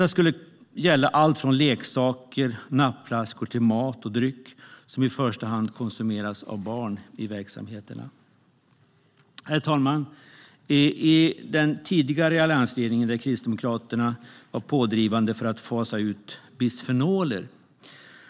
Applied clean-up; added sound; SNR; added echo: none; none; none; none.